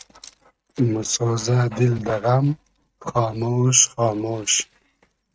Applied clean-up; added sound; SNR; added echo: neural mask model RNNoise.